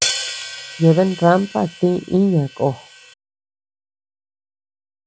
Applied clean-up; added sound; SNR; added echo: none; Hi-hat; 9 dB; none.